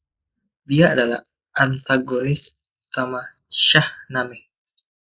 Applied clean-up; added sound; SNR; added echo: neural mask model Resemble Enhance denoiser.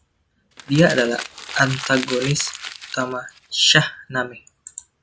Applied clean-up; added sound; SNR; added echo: none; Crumpling, crinkling; 11 dB; none.